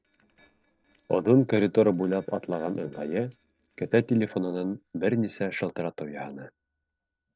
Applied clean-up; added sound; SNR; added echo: neural separator model SepFormer DNS4.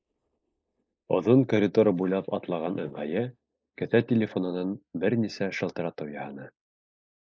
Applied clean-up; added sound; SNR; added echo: neural mask model Resemble Enhance denoiser.